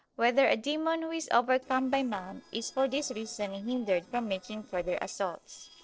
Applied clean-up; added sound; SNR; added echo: neural separator model SepFormer DNS4.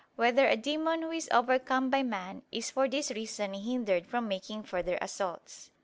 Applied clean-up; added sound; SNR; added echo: none; none; none; none.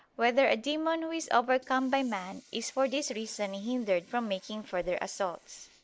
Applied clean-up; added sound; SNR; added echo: neural mask model Resemble Enhance denoiser.